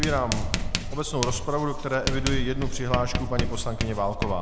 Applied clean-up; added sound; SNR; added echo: none; Writing; 0 dB; none.